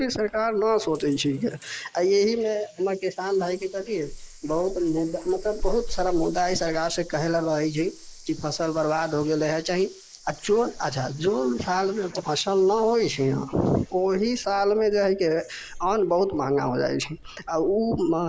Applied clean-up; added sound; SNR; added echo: neural mask model Resemble Enhance denoiser.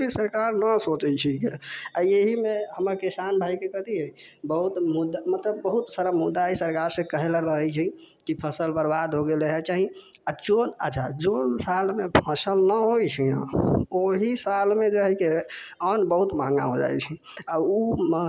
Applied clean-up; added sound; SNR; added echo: none; none; none; none.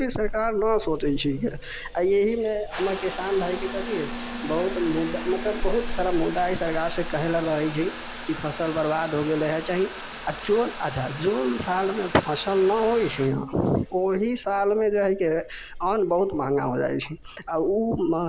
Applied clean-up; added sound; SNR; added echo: none; Trickle, dribble / Bathtub (filling or washing) / Water tap, faucet; 9 dB; none.